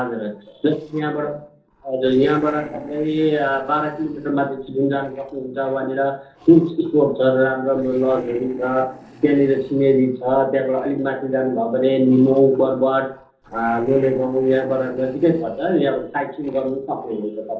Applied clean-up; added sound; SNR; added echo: neural separator model SepFormer DNS4.